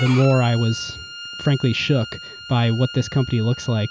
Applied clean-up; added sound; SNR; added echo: none; Bowed string instrument; 13 dB; none.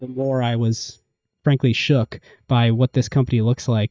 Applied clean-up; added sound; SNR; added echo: neural mask model DeepFilterNet 3.